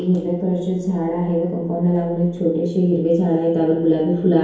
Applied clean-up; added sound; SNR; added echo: none; none; none; reverberation time 2.2 s.